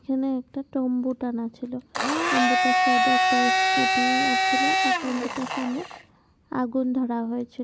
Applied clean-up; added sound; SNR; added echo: none; Domestic sounds, home sounds; -3 dB; none.